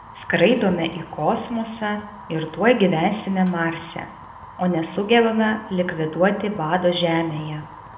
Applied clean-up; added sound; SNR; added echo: none; Fire; 19 dB; reverberation time 0.7 s.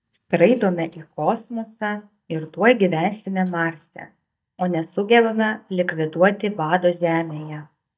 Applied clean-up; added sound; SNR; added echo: neural mask model DeepFilterNet 3.